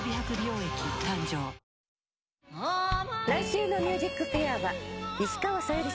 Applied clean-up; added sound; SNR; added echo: none; none; none; none.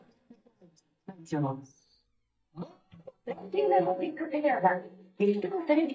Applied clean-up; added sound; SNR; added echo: neural mask model DeepFilterNet 3.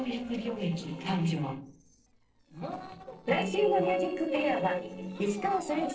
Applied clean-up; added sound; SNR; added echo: neural separator model SepFormer DNS4.